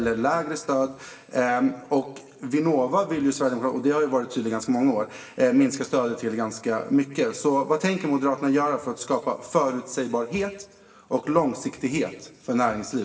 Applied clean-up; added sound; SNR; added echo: none; none; none; reverberation time 1.6 s.